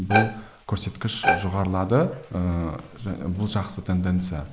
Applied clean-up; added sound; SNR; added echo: neural mask model Resemble Enhance denoiser.